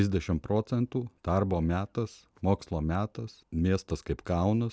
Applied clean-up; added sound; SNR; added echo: none; none; none; none.